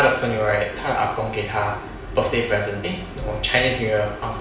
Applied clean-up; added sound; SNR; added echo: none; none; none; reverberation time 0.7 s.